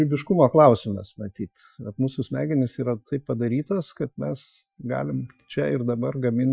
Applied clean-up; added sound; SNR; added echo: classical method Wiener filter.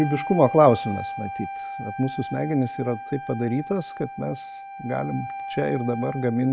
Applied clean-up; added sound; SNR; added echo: none; Wind instrument, woodwind instrument; 10 dB; none.